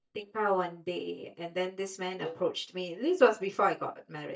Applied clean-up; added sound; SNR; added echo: neural mask model DeepFilterNet 3.